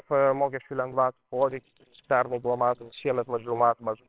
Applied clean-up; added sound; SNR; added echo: neural separator model SepFormer WHAMR!.